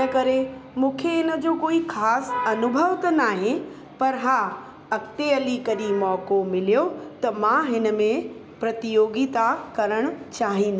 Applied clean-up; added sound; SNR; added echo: none; none; none; none.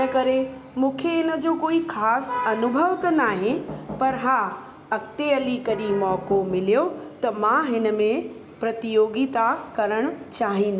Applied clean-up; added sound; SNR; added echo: none; Knock; 14 dB; none.